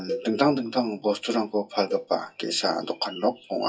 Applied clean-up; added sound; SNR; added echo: classical method WPE with log-MMSE.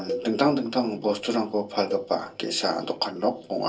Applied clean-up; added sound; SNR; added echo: neural separator model SepFormer DNS4.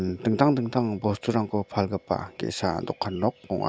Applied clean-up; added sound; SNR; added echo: none; none; none; none.